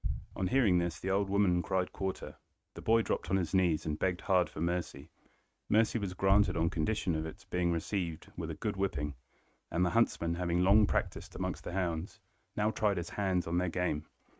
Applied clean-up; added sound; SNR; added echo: neural mask model RNNoise.